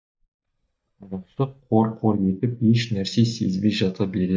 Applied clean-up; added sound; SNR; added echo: neural mask model DeepFilterNet 3.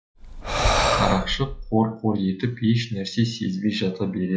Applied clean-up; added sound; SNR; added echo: classical method log-MMSE.